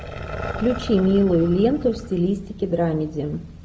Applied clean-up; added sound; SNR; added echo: none; Growling; 13 dB; none.